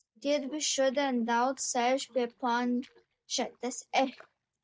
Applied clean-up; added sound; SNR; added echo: neural mask model DeepFilterNet 3.